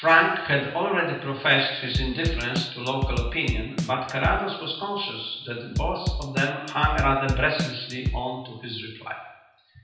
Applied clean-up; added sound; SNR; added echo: none; Drum / Drum kit; 2 dB; reverberation time 0.9 s.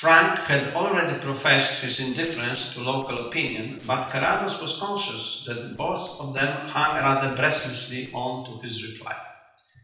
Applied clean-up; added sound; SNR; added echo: neural separator model SepFormer DNS4.